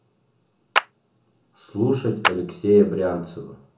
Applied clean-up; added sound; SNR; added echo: none; Clapping; 5 dB; reverberation time 0.8 s.